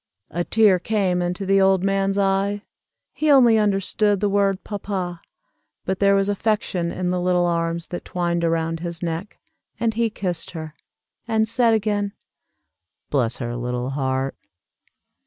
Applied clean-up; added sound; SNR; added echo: none; none; none; none.